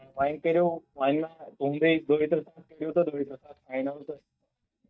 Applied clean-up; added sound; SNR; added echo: neural mask model DeepFilterNet 3.